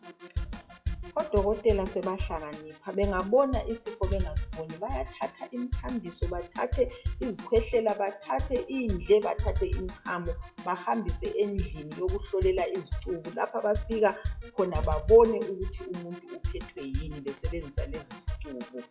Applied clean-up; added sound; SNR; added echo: classical method WPE with log-MMSE.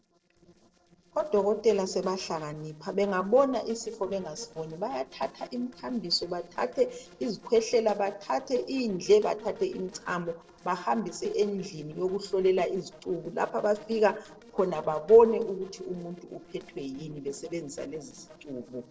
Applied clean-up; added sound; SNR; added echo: neural separator model SepFormer DNS4.